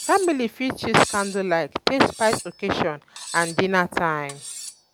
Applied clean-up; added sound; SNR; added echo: none; Cutlery, silverware; 15 dB; none.